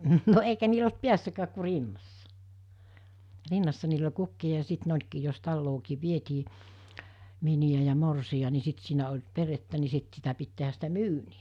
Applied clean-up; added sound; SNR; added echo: none; none; none; none.